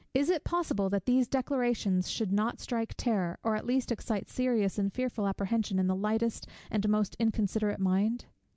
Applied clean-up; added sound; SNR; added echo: none; none; none; none.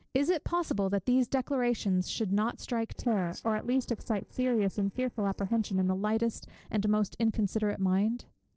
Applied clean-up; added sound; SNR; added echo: neural separator model SepFormer DNS4.